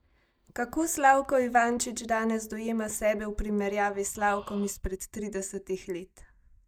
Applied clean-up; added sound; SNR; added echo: neural mask model DeepFilterNet 3.